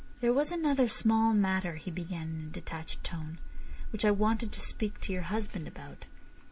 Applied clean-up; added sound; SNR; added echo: none; none; none; none.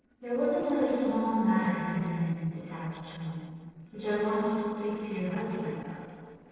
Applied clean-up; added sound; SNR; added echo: neural separator model SepFormer DNS4.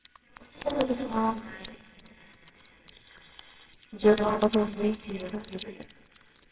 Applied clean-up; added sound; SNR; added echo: neural separator model SepFormer WHAMR!.